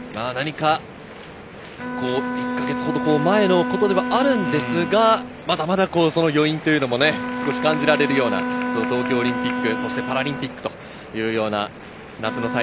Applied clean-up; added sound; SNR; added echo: none; Bowed string instrument; 6 dB; none.